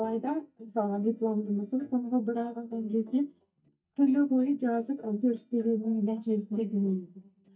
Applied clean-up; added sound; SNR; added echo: neural mask model DeepFilterNet 3.